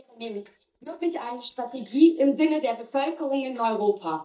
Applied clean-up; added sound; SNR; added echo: neural mask model DeepFilterNet 3.